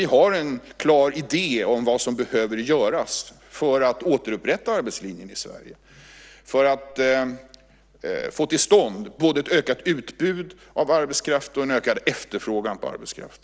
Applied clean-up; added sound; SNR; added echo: none; none; none; none.